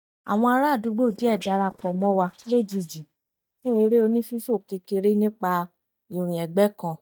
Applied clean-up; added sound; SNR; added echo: neural mask model DeepFilterNet 3.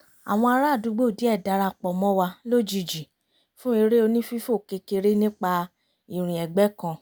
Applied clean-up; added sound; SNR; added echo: none; none; none; none.